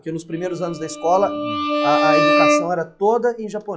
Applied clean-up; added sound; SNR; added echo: classical method log-MMSE.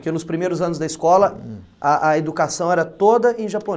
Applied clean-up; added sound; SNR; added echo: none; none; none; none.